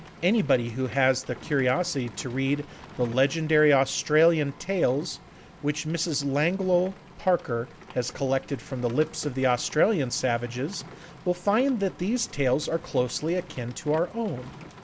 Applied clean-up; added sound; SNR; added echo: none; Rain; 19 dB; none.